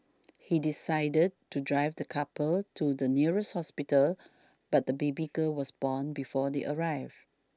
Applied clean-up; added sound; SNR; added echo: none; none; none; none.